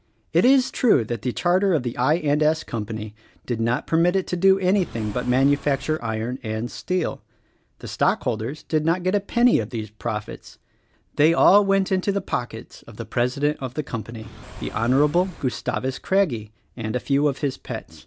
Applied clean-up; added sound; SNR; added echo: none; Engine / Car; 16 dB; none.